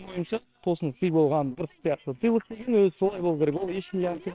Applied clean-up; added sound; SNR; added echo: neural separator model SepFormer WHAMR!.